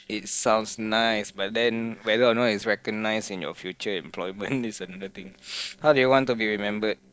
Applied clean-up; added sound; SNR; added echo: neural separator model SepFormer DNS4.